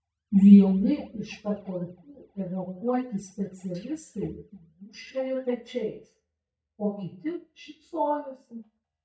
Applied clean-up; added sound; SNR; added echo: neural mask model DeepFilterNet 3.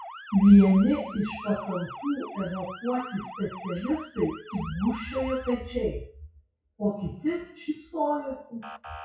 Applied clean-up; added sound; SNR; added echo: classical method WPE with log-MMSE.